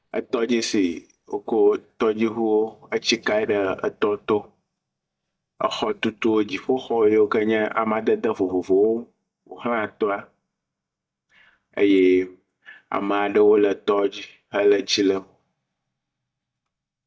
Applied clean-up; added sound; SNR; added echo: neural mask model DeepFilterNet 3.